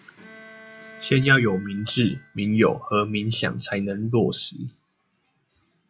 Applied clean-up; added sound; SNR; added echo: classical method log-MMSE.